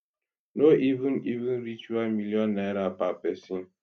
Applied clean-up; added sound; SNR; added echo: none; none; none; none.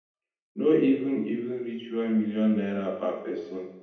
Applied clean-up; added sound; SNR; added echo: none; none; none; reverberation time 0.8 s.